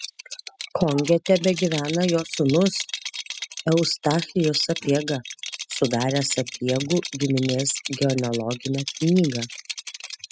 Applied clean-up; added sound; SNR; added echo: classical method spectral subtraction.